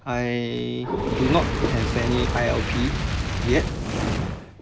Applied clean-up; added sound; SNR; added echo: none; Fire; -1 dB; none.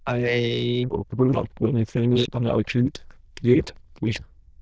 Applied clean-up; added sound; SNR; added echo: neural diffusion model UNIVERSE++.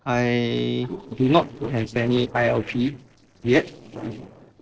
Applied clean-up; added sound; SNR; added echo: neural separator model SepFormer DNS4.